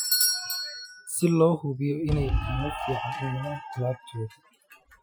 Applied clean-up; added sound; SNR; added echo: classical method Wiener filter.